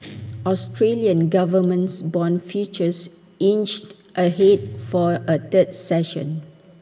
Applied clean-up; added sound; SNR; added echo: none; Guitar; 18 dB; reverberation time 2.0 s.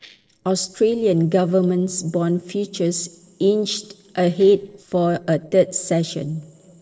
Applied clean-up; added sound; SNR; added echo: neural separator model SepFormer DNS4.